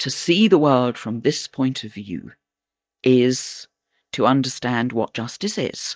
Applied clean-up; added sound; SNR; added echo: neural mask model DeepFilterNet 3.